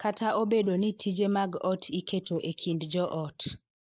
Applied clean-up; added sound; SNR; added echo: neural mask model Resemble Enhance denoiser.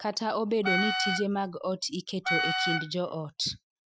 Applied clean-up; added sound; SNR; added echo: classical method Wiener filter.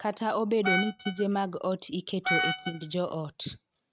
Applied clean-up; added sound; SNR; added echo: neural mask model RNNoise.